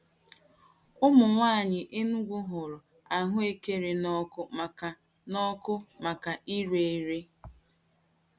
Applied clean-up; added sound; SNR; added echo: none; none; none; none.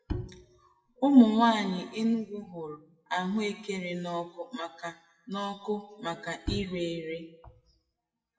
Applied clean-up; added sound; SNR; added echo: classical method WPE with log-MMSE.